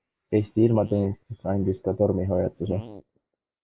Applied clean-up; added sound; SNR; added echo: neural mask model Resemble Enhance denoiser.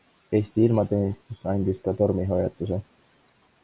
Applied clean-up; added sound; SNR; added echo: none; none; none; none.